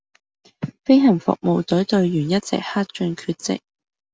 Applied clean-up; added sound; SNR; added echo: none; none; none; none.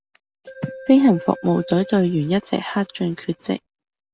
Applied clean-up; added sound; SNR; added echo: none; Keyboard (musical); 19 dB; none.